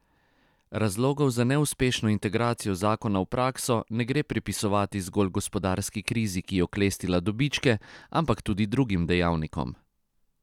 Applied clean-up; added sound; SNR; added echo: none; none; none; none.